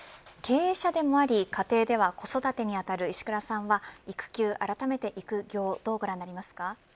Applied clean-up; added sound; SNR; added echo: none; none; none; none.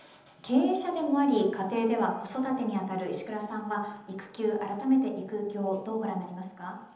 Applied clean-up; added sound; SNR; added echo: none; none; none; reverberation time 0.9 s.